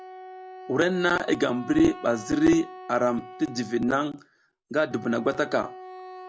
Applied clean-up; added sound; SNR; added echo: none; Wind instrument, woodwind instrument; 16 dB; none.